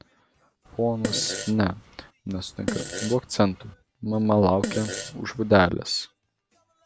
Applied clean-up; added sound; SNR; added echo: none; Fart; 9 dB; none.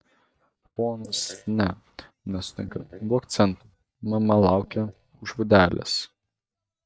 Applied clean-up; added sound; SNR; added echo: neural mask model DeepFilterNet 3.